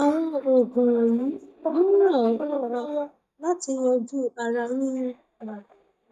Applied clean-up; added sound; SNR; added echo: neural mask model DeepFilterNet 3.